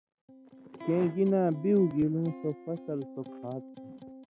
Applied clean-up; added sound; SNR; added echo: none; Electric guitar; 16 dB; none.